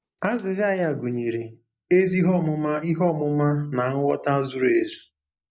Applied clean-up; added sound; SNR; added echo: neural mask model DeepFilterNet 3.